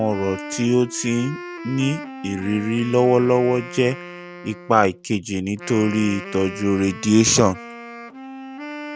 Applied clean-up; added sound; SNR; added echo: none; Wind instrument, woodwind instrument; 14 dB; none.